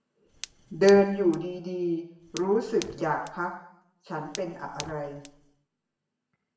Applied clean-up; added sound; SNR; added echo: none; Fire; 19 dB; reverberation time 0.7 s.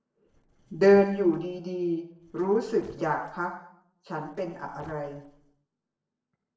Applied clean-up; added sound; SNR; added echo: neural separator model SepFormer DNS4.